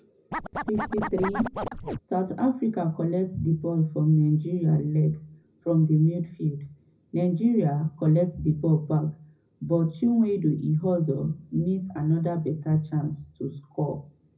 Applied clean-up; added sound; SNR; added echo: none; Scratching (performance technique); 7 dB; reverberation time 0.4 s.